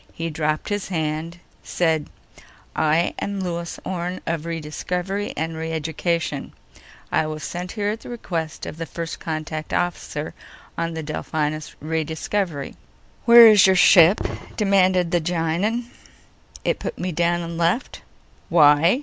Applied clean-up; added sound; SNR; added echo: none; none; none; none.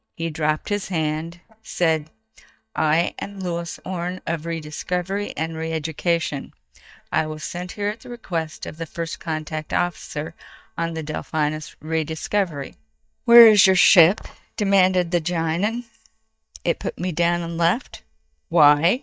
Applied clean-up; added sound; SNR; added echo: neural mask model DeepFilterNet 3.